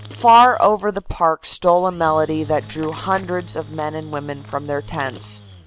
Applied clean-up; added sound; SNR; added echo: none; Engine / Drill; 18 dB; none.